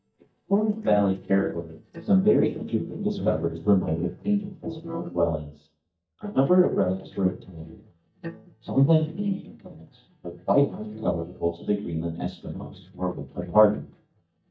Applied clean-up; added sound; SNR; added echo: neural mask model DeepFilterNet 3.